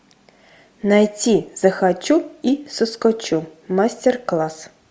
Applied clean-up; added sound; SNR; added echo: none; none; none; none.